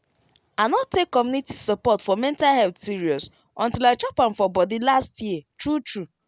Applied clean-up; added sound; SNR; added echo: none; none; none; none.